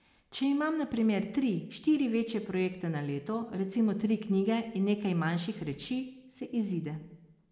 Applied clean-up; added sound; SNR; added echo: none; none; none; none.